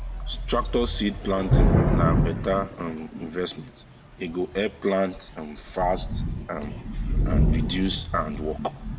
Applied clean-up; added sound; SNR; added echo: none; Thunder / Rain; -3 dB; reverberation time 1.7 s.